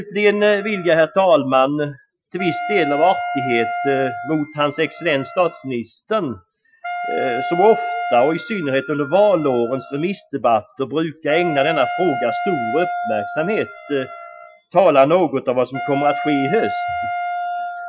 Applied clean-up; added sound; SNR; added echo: classical method Wiener filter.